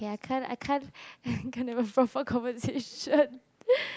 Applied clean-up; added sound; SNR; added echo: none; none; none; none.